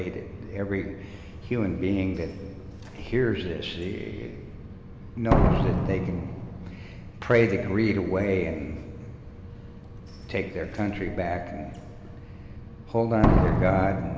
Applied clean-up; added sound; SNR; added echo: none; Slam; 2 dB; reverberation time 2.1 s.